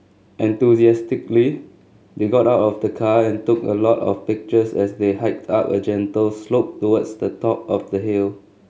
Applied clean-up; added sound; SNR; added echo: none; none; none; none.